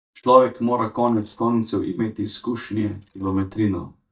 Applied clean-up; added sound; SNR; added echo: neural mask model DeepFilterNet 3.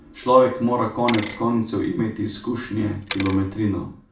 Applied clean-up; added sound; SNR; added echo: none; Bicycle; 13 dB; reverberation time 0.3 s.